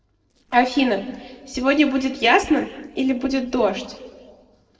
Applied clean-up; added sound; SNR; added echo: neural separator model SepFormer DNS4.